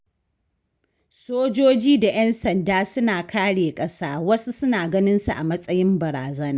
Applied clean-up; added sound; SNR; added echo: none; none; none; none.